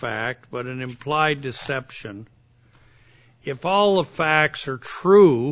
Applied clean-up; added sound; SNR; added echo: none; none; none; none.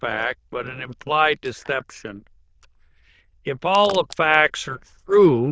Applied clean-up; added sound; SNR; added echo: neural diffusion model UNIVERSE++.